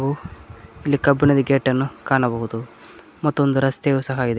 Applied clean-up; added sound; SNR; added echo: none; none; none; none.